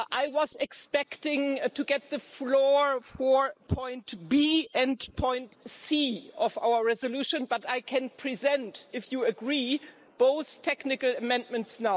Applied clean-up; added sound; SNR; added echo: neural mask model Resemble Enhance denoiser.